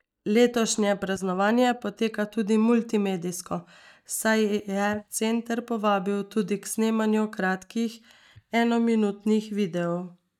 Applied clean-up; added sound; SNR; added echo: neural mask model DeepFilterNet 3.